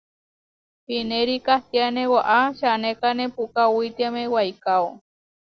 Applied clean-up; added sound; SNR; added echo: neural separator model SepFormer DNS4.